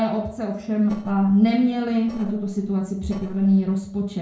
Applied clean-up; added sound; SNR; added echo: neural separator model SepFormer DNS4.